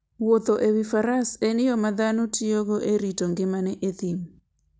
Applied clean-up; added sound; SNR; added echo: none; none; none; none.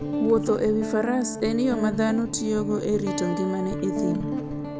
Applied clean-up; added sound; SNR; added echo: none; Guitar; 4 dB; none.